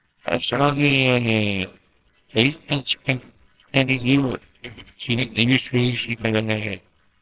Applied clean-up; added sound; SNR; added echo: neural separator model SepFormer WHAMR!.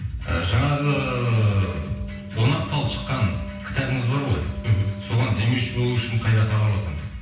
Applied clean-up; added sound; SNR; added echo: none; Wind instrument, woodwind instrument; 15 dB; reverberation time 0.9 s.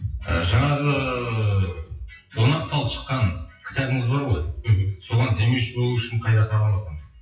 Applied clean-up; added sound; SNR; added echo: classical method WPE with log-MMSE.